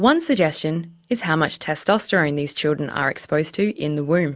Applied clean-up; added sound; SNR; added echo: none; none; none; none.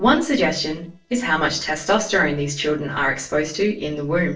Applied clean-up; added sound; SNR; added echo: neural separator model SepFormer DNS4.